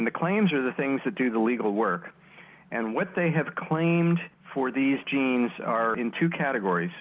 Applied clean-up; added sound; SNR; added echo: none; none; none; none.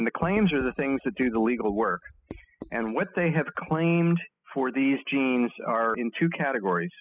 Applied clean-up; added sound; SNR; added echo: classical method spectral subtraction.